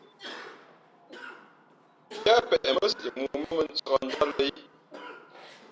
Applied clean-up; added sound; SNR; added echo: none; Cough; 15 dB; none.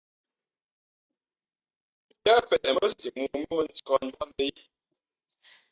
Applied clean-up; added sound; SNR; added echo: neural mask model DeepFilterNet 3.